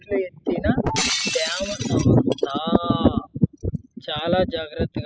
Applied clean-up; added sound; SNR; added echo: classical method spectral subtraction.